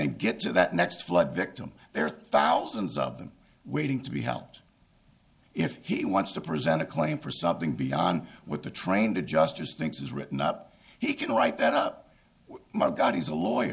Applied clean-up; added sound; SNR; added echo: none; none; none; none.